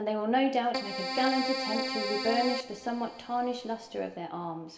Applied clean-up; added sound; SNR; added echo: none; Keyboard (musical); 4 dB; reverberation time 0.7 s.